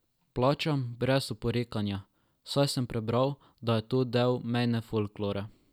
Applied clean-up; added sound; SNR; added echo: none; none; none; none.